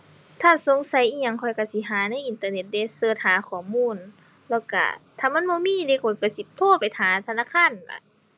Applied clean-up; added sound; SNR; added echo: none; none; none; none.